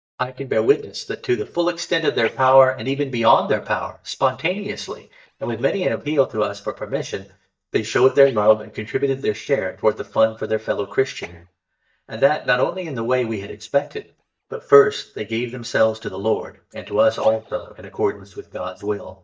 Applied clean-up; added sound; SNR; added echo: neural mask model DeepFilterNet 3.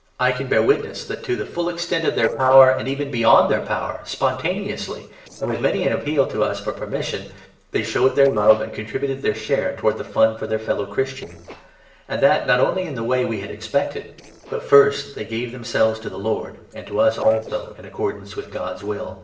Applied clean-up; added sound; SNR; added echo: neural separator model SepFormer DNS4.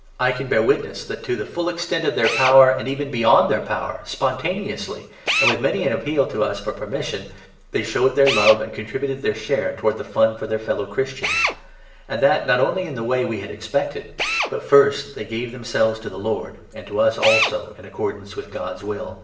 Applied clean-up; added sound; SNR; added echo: none; Drill; 9 dB; reverberation time 0.7 s.